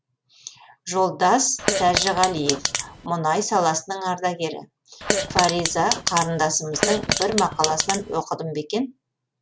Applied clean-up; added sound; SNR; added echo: none; Fart; 2 dB; none.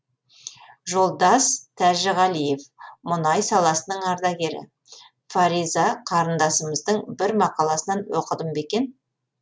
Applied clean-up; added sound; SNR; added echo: none; none; none; none.